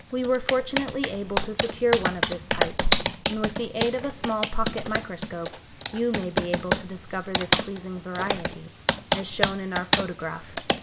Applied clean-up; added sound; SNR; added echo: none; Computer keyboard; 0 dB; reverberation time 0.6 s.